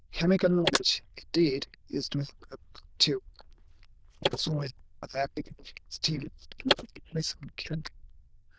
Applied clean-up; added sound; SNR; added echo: neural diffusion model UNIVERSE++.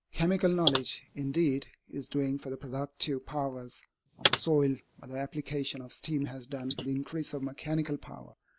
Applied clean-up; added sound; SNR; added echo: neural mask model Resemble Enhance denoiser.